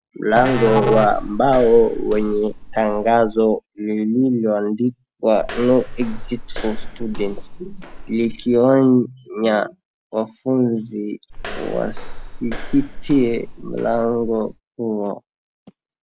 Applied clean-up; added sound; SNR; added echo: none; Musical instrument + Walk, footsteps; 7 dB; none.